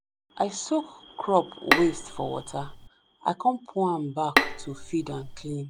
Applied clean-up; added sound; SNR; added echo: none; Bowed string instrument; -1 dB; none.